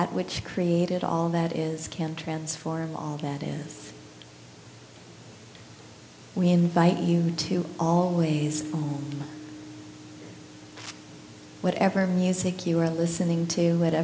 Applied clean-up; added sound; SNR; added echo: none; none; none; none.